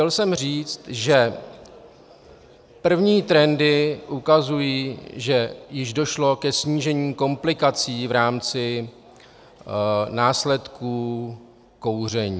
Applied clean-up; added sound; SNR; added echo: none; none; none; none.